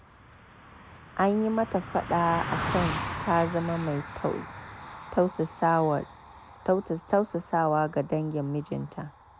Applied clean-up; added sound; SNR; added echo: none; Car passing by; 10 dB; none.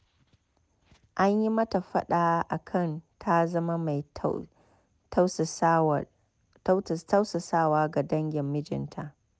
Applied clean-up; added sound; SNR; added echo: none; none; none; none.